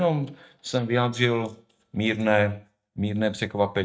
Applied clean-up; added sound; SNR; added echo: neural mask model DeepFilterNet 3.